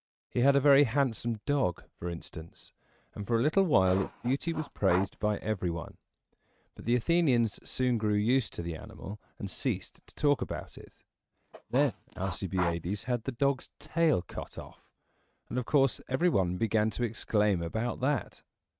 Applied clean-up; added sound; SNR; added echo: neural mask model RNNoise.